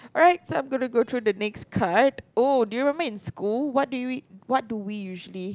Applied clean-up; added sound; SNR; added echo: none; none; none; none.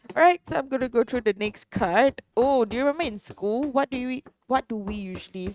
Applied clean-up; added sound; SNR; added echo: neural mask model RNNoise.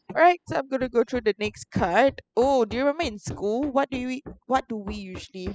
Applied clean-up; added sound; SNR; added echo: classical method spectral subtraction.